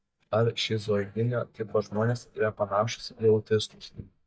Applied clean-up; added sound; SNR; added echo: neural mask model DeepFilterNet 3.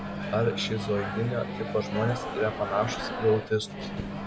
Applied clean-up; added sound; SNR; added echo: none; Microwave oven; 5 dB; none.